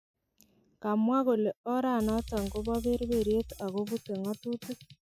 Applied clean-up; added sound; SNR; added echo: classical method Wiener filter.